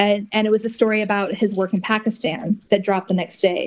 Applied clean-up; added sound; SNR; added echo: neural mask model Resemble Enhance denoiser.